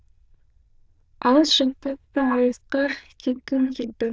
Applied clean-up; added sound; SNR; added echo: neural diffusion model UNIVERSE++.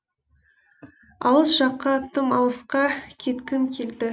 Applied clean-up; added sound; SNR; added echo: none; none; none; none.